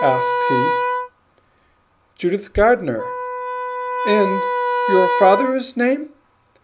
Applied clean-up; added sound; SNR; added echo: none; Wind instrument, woodwind instrument; 2 dB; none.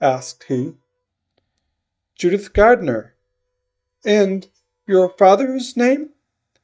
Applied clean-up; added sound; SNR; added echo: neural mask model DeepFilterNet 3.